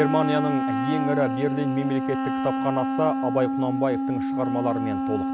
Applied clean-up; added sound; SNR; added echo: none; Wind instrument, woodwind instrument; -1 dB; none.